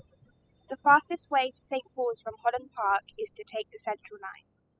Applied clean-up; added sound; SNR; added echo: classical method spectral subtraction.